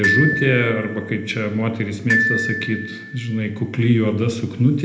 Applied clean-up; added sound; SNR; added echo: none; Glockenspiel; 4 dB; reverberation time 0.8 s.